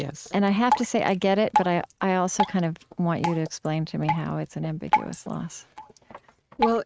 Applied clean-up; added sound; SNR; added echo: neural mask model RNNoise.